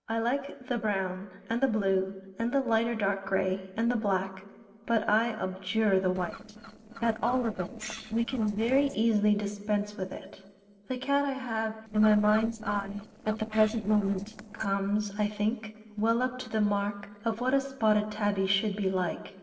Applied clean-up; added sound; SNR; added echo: neural separator model SepFormer DNS4.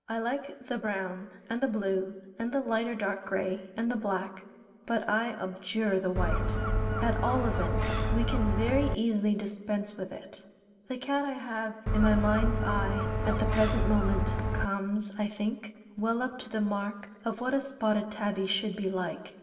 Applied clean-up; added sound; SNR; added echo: none; Gull, seagull; -3 dB; reverberation time 2.6 s.